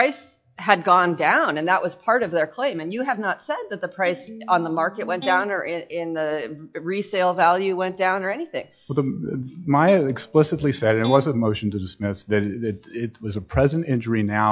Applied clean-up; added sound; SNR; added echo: classical method log-MMSE.